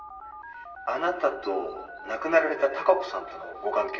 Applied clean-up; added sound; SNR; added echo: none; Telephone; 14 dB; reverberation time 2.5 s.